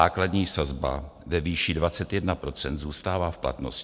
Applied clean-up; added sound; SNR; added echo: none; none; none; none.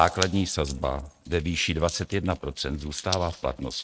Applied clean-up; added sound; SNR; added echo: neural mask model RNNoise.